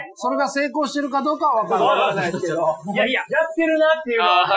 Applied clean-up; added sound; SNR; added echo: classical method Wiener filter.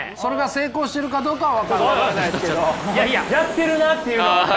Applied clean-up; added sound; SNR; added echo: none; Aircraft; 14 dB; none.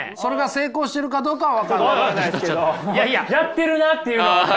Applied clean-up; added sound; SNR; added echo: none; none; none; none.